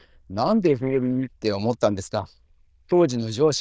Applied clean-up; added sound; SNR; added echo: neural diffusion model UNIVERSE++.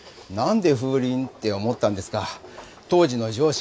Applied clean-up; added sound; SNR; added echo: none; none; none; none.